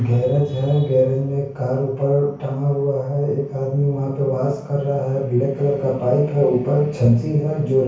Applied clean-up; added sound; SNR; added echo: none; none; none; reverberation time 0.6 s.